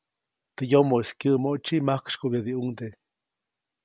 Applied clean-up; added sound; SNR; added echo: none; none; none; none.